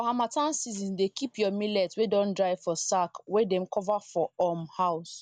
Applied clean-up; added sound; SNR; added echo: none; none; none; none.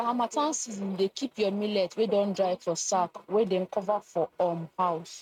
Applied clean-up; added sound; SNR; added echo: neural mask model RNNoise.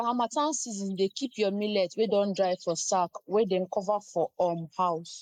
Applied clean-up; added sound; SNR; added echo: neural mask model Resemble Enhance denoiser.